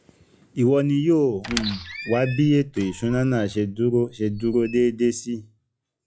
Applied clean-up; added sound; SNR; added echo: classical method log-MMSE.